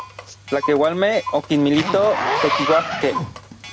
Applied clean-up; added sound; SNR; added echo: none; Clock + Zipper (clothing); 5 dB; none.